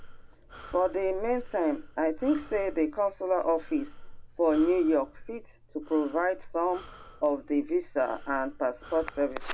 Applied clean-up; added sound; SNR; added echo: none; Breathing; 15 dB; none.